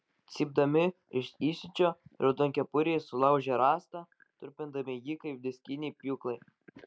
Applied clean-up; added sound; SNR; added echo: none; none; none; none.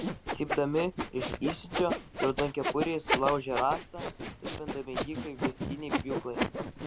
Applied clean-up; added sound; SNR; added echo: none; Sawing; 1 dB; none.